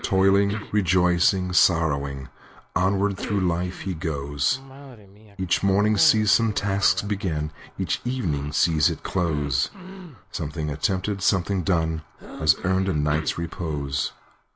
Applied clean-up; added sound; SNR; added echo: none; Cough; 17 dB; none.